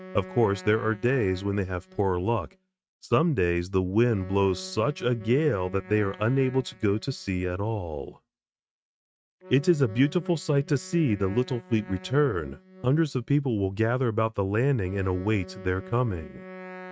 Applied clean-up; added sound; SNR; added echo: neural mask model RNNoise.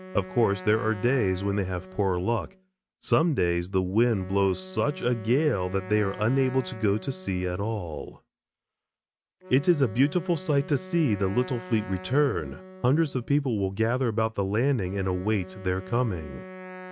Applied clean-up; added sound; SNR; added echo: none; Wind instrument, woodwind instrument; 17 dB; none.